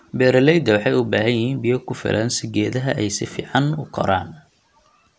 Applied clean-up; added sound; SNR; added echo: none; none; none; none.